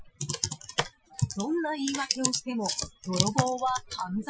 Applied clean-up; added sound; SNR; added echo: classical method Wiener filter.